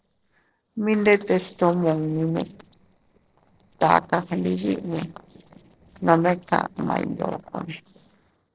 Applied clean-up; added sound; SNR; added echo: neural separator model SepFormer DNS4.